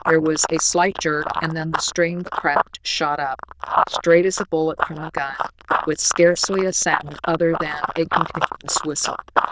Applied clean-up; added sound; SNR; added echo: neural diffusion model UNIVERSE++.